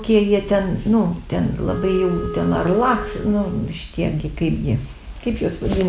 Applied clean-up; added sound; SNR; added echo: none; Wind instrument, woodwind instrument; 11 dB; none.